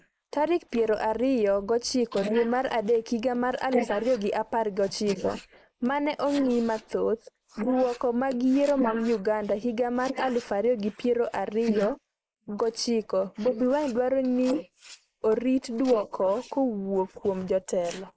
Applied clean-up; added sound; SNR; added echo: neural mask model Resemble Enhance denoiser.